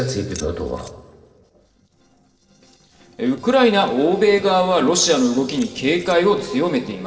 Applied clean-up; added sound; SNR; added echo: neural separator model SepFormer DNS4.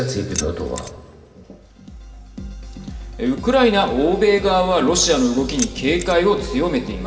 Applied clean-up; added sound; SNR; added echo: none; Keys jangling; 11 dB; reverberation time 2.1 s.